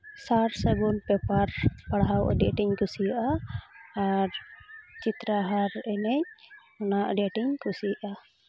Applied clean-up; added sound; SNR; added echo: none; none; none; none.